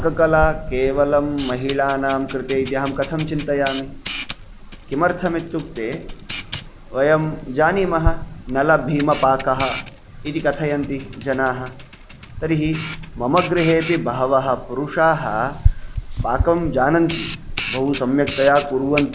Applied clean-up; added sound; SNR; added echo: none; Camera; 8 dB; none.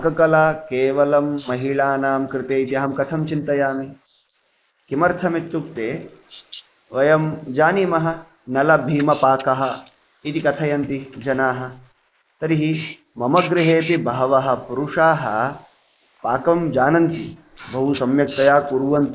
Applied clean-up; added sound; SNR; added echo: neural mask model Resemble Enhance denoiser.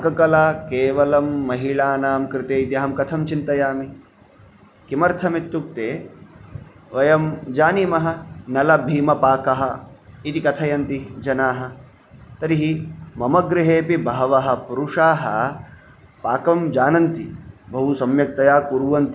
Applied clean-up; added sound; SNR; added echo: none; none; none; none.